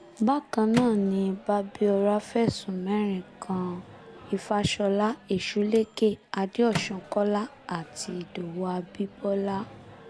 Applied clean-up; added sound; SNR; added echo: none; Microwave oven; 16 dB; none.